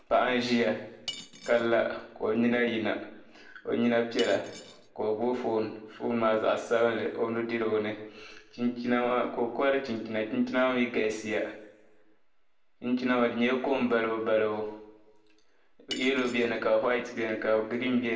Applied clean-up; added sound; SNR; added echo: none; Cutlery, silverware / Dishes, pots, and pans; 14 dB; reverberation time 0.7 s.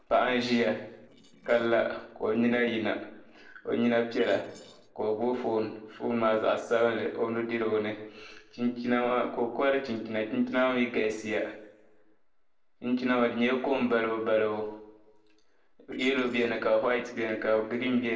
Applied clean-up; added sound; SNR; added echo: neural separator model SepFormer DNS4.